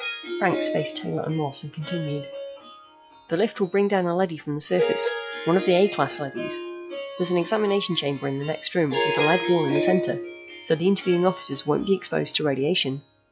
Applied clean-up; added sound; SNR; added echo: classical method log-MMSE.